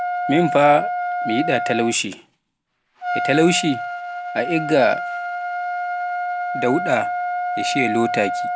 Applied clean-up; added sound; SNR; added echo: none; Trumpet; 3 dB; none.